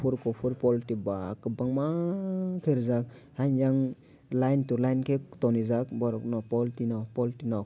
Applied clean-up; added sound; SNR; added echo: none; none; none; none.